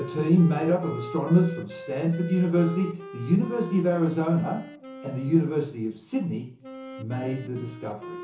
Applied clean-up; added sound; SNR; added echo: none; Wind instrument, woodwind instrument; 15 dB; reverberation time 0.7 s.